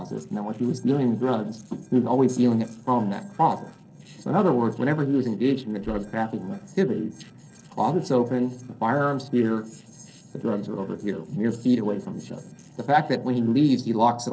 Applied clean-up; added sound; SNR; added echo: neural separator model SepFormer DNS4.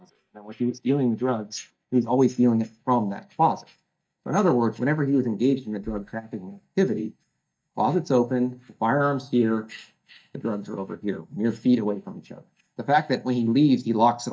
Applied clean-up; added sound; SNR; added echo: neural mask model DeepFilterNet 3.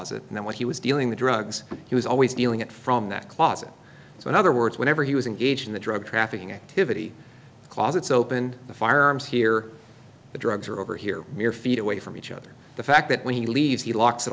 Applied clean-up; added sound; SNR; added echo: none; none; none; none.